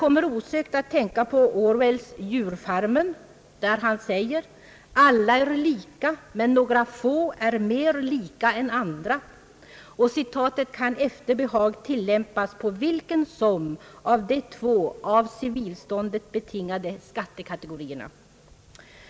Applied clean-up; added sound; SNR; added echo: none; none; none; none.